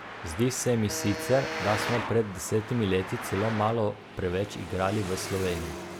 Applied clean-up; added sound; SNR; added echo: none; Alarm + Traffic noise, roadway noise; 8 dB; none.